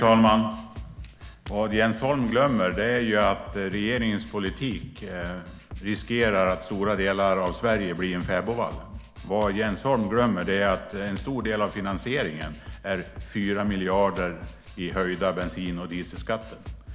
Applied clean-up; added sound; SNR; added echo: none; Rattle (instrument) + Drum kit; 13 dB; none.